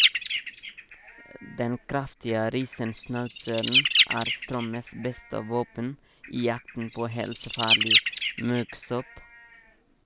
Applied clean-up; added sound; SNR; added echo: none; Bird; -3 dB; none.